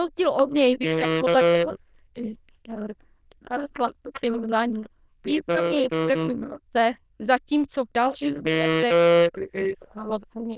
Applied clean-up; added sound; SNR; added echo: neural diffusion model UNIVERSE++.